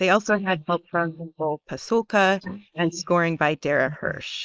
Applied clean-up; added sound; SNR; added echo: neural mask model Resemble Enhance denoiser.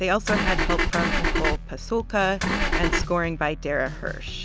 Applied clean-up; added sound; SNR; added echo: none; Engine / Car; -4 dB; none.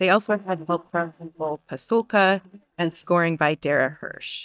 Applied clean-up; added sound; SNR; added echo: neural mask model DeepFilterNet 3.